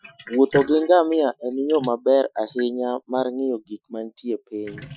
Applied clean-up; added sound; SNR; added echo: classical method Wiener filter.